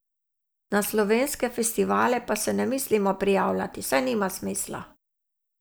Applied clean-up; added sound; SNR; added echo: none; none; none; none.